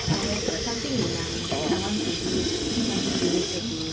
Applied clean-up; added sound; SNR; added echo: none; Sink (filling or washing) / Water tap, faucet; -3 dB; none.